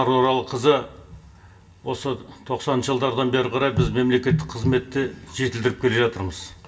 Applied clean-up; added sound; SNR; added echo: none; none; none; reverberation time 0.2 s.